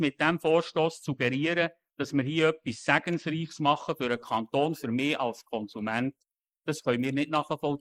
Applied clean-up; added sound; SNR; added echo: neural mask model Resemble Enhance denoiser.